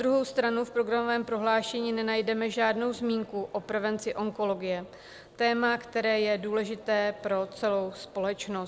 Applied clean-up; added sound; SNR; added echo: none; none; none; none.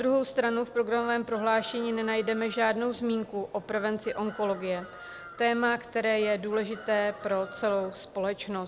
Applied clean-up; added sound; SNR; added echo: none; Chicken, rooster; 19 dB; none.